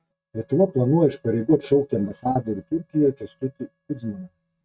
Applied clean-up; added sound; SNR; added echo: neural mask model RNNoise.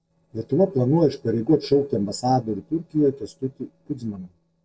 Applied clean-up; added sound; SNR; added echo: neural separator model SepFormer DNS4.